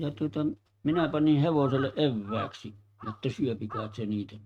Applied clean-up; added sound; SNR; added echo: neural mask model RNNoise.